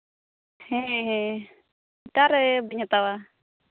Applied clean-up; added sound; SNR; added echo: none; none; none; none.